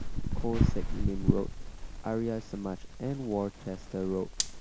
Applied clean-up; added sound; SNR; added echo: none; Fire; -3 dB; none.